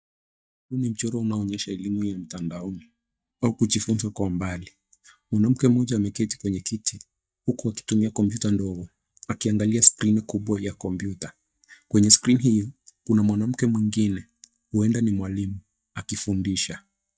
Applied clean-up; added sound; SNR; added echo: neural mask model DeepFilterNet 3.